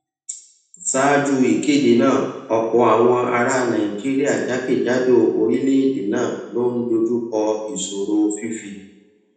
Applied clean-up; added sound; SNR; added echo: none; none; none; reverberation time 0.9 s.